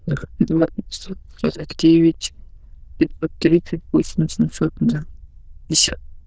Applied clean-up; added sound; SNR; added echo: neural diffusion model UNIVERSE++.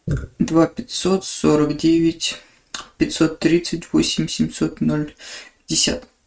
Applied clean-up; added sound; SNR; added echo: neural mask model RNNoise.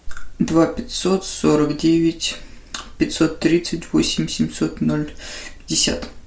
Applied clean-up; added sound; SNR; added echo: none; none; none; none.